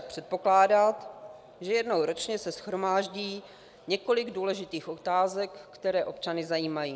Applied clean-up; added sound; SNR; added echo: none; none; none; none.